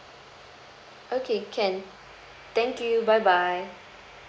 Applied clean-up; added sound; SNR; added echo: none; none; none; none.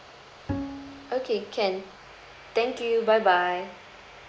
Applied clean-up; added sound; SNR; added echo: none; Bowed string instrument; 10 dB; none.